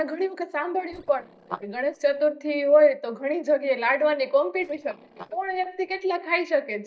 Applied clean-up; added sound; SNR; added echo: neural mask model DeepFilterNet 3.